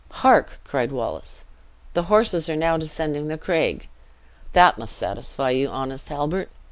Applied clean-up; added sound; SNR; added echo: none; none; none; none.